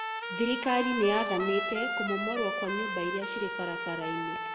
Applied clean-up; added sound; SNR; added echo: none; Trumpet; 2 dB; reverberation time 1.6 s.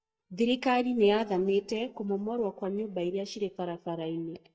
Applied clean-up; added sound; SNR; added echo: neural mask model DeepFilterNet 3.